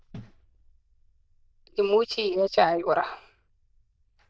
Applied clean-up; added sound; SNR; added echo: neural diffusion model UNIVERSE++.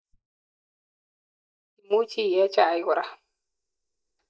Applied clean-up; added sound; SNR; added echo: neural mask model DeepFilterNet 3.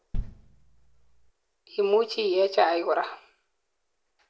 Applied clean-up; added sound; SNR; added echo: none; Bass drum; 7 dB; none.